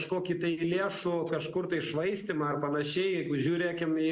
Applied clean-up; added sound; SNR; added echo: neural mask model Resemble Enhance denoiser.